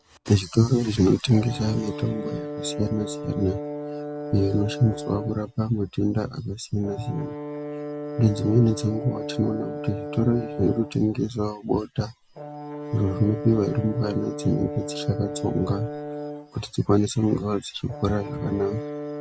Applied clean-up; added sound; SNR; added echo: none; Brass instrument; 9 dB; none.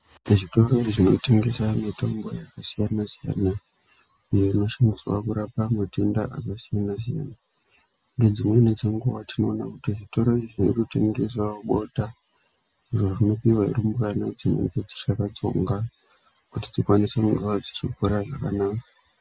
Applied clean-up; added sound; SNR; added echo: none; none; none; none.